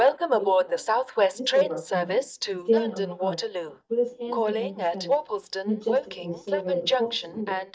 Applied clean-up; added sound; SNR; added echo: neural mask model DeepFilterNet 3.